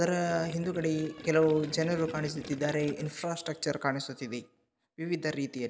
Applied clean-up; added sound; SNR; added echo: none; Gurgling; 15 dB; none.